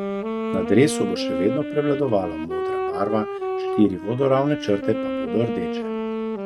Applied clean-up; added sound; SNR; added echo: neural mask model RNNoise.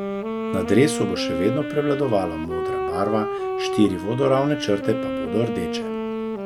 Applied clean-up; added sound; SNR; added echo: none; Wind instrument, woodwind instrument; 3 dB; none.